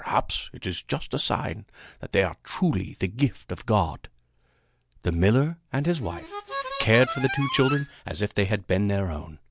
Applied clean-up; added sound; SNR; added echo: none; Harmonica; 7 dB; none.